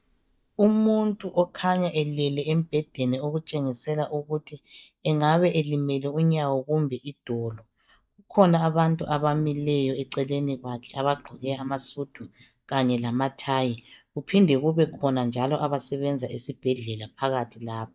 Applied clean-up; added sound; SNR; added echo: neural mask model DeepFilterNet 3.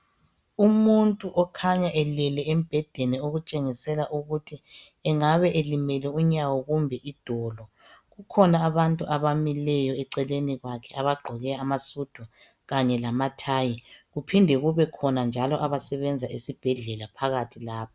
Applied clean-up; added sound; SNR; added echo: none; none; none; none.